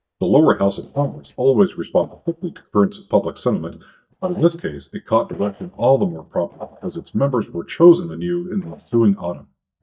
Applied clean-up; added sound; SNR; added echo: neural mask model DeepFilterNet 3.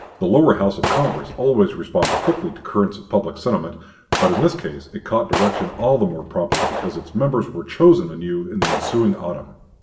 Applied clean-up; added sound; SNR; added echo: none; Gunshot, gunfire; 7 dB; reverberation time 0.6 s.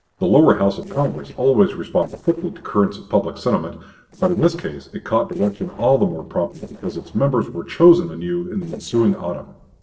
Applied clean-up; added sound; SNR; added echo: neural separator model SepFormer DNS4.